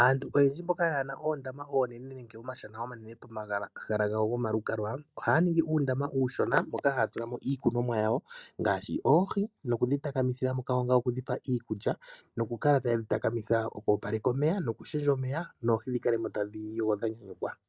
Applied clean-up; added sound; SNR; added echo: none; none; none; none.